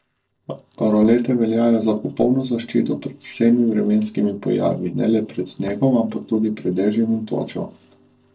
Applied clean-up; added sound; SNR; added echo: neural separator model SepFormer DNS4.